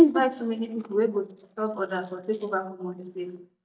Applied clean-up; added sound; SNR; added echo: neural mask model DeepFilterNet 3.